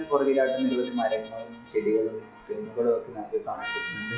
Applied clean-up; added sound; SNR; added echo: classical method log-MMSE.